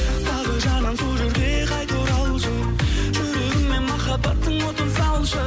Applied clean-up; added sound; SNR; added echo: none; none; none; none.